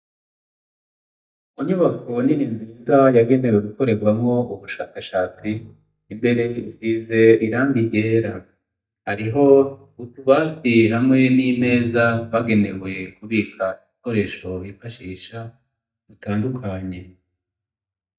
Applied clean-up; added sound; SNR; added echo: neural mask model DeepFilterNet 3.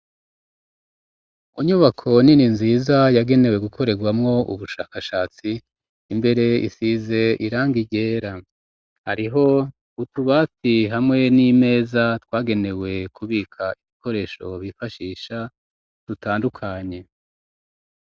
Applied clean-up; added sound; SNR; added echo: none; none; none; none.